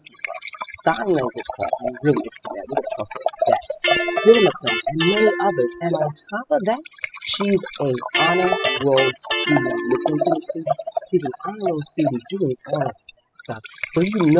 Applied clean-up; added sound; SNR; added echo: classical method spectral subtraction.